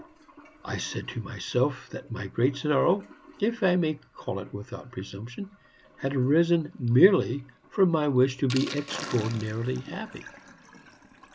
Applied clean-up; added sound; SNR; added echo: none; Sink (filling or washing); 18 dB; none.